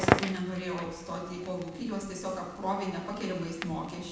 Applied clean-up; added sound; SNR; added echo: none; Crackle; 0 dB; reverberation time 1.0 s.